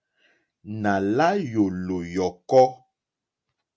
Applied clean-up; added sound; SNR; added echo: none; none; none; none.